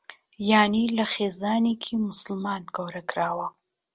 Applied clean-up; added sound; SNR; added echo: none; none; none; none.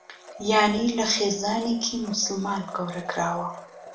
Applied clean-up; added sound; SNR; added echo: none; Domestic sounds, home sounds; 18 dB; reverberation time 0.5 s.